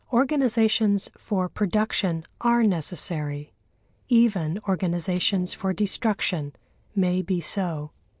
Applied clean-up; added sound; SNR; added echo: neural separator model SepFormer DNS4.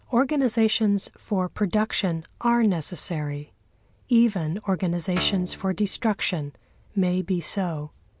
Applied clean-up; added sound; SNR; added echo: none; Guitar; 12 dB; none.